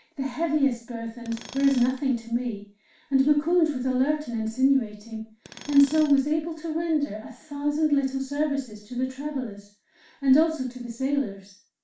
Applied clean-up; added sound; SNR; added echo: none; Tools; 20 dB; reverberation time 0.3 s.